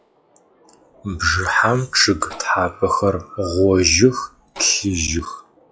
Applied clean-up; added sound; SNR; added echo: classical method log-MMSE.